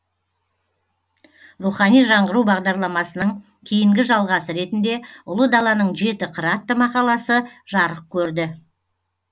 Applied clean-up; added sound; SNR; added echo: none; none; none; none.